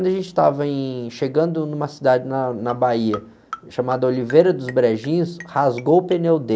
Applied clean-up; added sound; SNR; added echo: none; Marimba, xylophone; 19 dB; none.